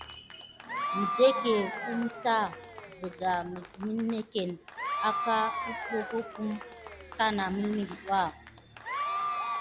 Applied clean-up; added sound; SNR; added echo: none; Applause / Crowd / Cheering; 5 dB; none.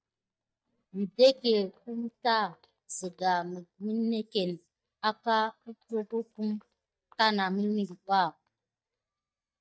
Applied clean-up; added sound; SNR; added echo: neural mask model DeepFilterNet 3.